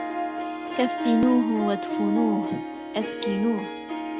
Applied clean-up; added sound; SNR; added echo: none; Harp; 2 dB; none.